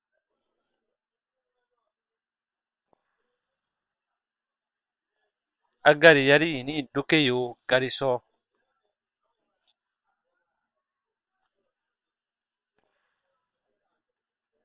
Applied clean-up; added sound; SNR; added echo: neural separator model SepFormer WHAM!.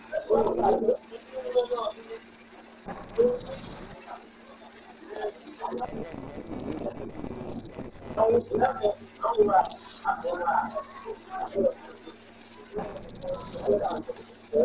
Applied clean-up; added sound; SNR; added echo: neural separator model SepFormer DNS4.